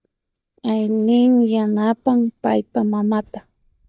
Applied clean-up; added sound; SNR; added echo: neural mask model DeepFilterNet 3.